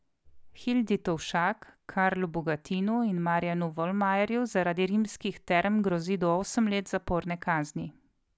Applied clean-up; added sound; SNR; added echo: none; none; none; none.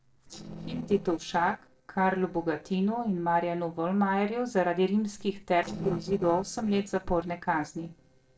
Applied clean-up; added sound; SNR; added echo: neural separator model SepFormer DNS4.